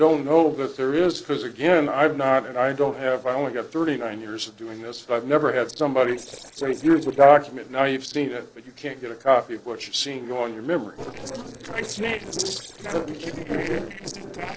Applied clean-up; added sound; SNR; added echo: neural separator model SepFormer DNS4.